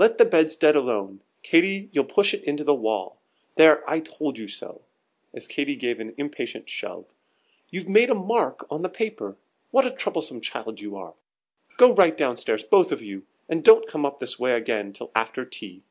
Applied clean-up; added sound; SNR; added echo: none; none; none; none.